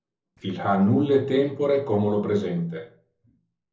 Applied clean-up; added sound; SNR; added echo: neural separator model SepFormer DNS4.